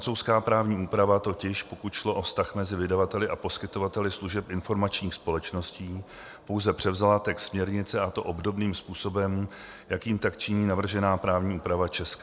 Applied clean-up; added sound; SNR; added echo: none; none; none; none.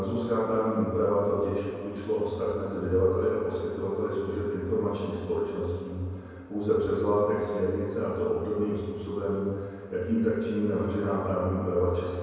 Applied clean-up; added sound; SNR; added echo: none; none; none; reverberation time 2.2 s.